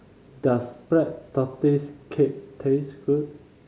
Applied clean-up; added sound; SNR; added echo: none; none; none; none.